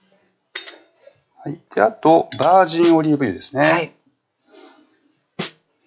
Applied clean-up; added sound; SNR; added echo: classical method log-MMSE.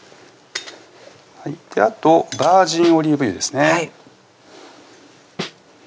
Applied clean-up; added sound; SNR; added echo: none; Snare drum; 10 dB; none.